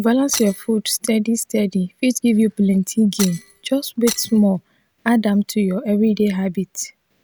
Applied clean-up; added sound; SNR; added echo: none; Shatter; 13 dB; none.